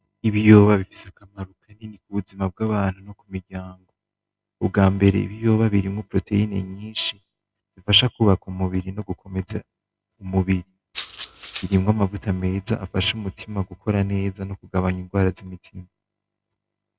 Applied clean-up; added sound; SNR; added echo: none; Rattle (instrument); 15 dB; none.